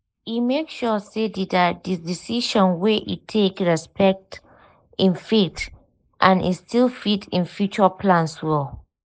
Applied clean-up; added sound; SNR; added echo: neural mask model Resemble Enhance denoiser.